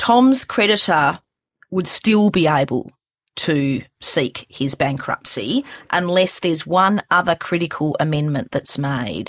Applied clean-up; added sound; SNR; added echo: neural mask model Resemble Enhance denoiser.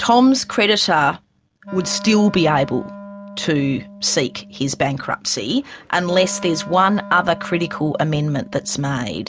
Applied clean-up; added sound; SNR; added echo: none; Wind instrument, woodwind instrument; 17 dB; none.